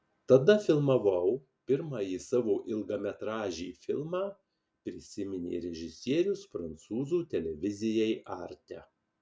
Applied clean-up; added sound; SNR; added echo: none; none; none; none.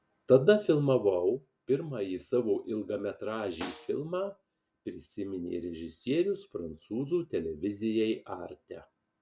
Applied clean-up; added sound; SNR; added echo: none; Snare drum; 17 dB; none.